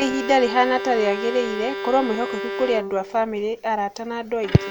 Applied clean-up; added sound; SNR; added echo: none; Bowed string instrument; 8 dB; none.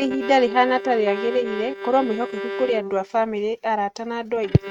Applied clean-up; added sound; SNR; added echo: neural mask model RNNoise.